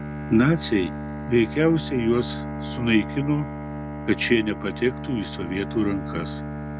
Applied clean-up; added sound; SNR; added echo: none; Bowed string instrument; 8 dB; none.